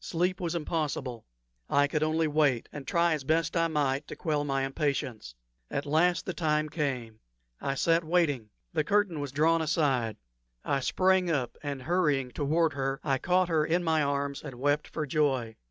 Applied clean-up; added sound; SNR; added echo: none; none; none; none.